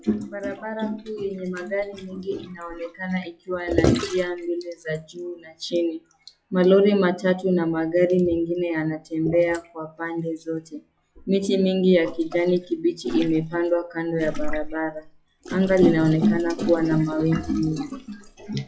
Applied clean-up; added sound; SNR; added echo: classical method log-MMSE.